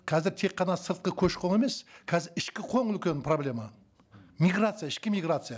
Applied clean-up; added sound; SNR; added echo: none; none; none; none.